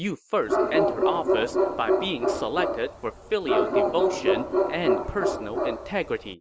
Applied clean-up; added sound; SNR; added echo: none; Bark; -4 dB; none.